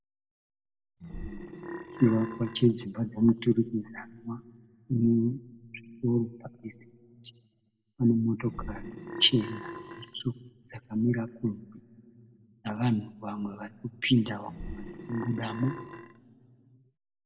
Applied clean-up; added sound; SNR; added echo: none; Burping, eructation; 10 dB; reverberation time 1.5 s.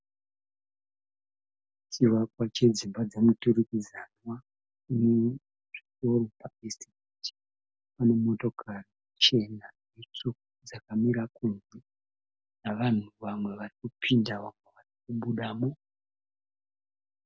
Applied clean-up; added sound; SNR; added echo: none; none; none; none.